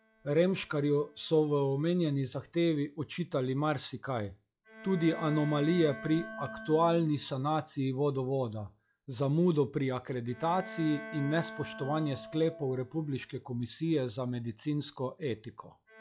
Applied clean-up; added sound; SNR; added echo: classical method log-MMSE.